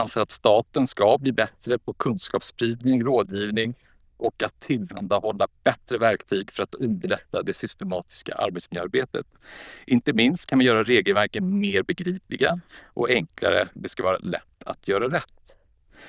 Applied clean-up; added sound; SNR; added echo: neural diffusion model UNIVERSE++.